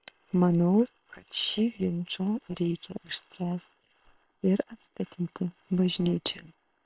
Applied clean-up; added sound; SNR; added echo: neural separator model SepFormer WHAM!.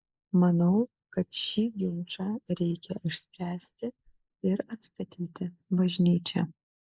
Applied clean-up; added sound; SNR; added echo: neural mask model Resemble Enhance denoiser.